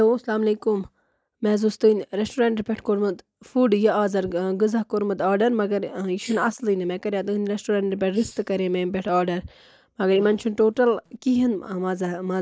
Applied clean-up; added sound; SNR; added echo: neural mask model Resemble Enhance denoiser.